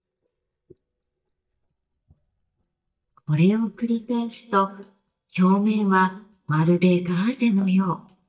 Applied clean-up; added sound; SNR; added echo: neural mask model DeepFilterNet 3.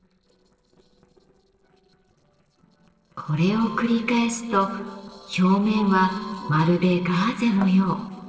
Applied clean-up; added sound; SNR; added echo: neural separator model SepFormer DNS4.